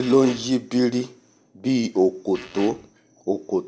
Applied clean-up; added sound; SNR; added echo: none; Fart; 17 dB; none.